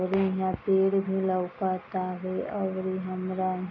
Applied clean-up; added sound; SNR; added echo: none; none; none; none.